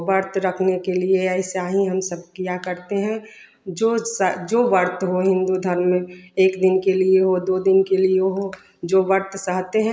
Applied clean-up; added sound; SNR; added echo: none; none; none; none.